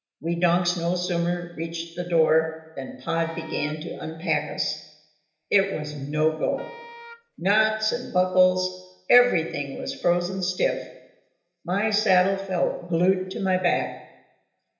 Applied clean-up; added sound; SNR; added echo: none; Wind instrument, woodwind instrument; 19 dB; reverberation time 0.9 s.